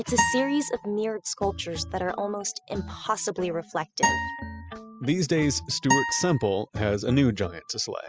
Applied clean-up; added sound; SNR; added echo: classical method spectral subtraction.